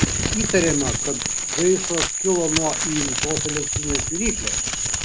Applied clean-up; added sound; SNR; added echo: none; Crumpling, crinkling + Frog; -2 dB; none.